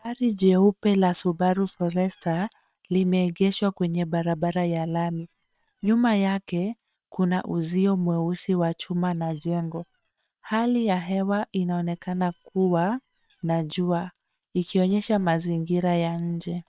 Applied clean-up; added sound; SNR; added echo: neural separator model SepFormer WHAM!.